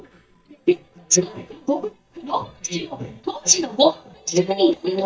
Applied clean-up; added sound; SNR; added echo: neural mask model DeepFilterNet 3.